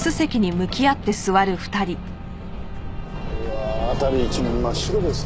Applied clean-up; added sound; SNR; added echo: none; none; none; none.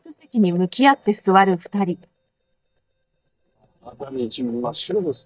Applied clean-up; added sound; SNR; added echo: neural mask model DeepFilterNet 3.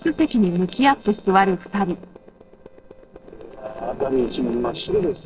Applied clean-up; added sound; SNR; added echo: neural separator model SepFormer DNS4.